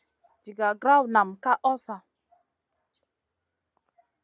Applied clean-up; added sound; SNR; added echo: none; none; none; none.